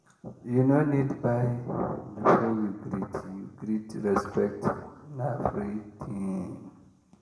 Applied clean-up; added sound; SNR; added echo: none; none; none; reverberation time 0.8 s.